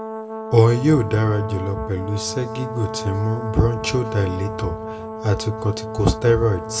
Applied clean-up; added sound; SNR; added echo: none; Brass instrument; 10 dB; reverberation time 1.0 s.